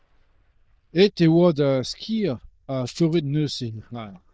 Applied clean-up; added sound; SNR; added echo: neural diffusion model UNIVERSE++.